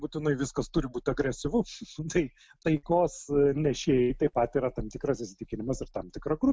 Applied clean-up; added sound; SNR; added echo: none; none; none; none.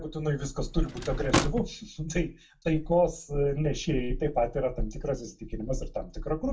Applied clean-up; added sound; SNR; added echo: none; Drawer open or close / Wood; 3 dB; reverberation time 0.2 s.